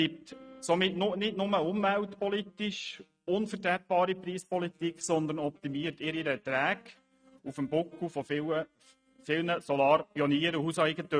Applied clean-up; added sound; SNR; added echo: neural mask model RNNoise.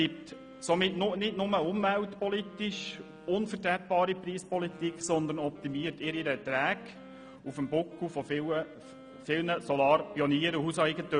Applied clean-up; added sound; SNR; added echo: none; Wind instrument, woodwind instrument; 20 dB; none.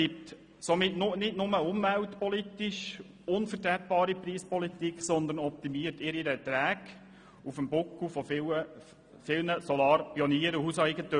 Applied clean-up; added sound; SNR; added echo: none; none; none; none.